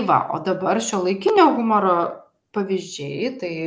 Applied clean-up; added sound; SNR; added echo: none; none; none; none.